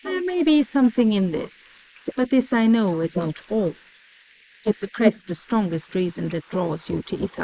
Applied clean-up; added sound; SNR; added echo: neural mask model Resemble Enhance denoiser.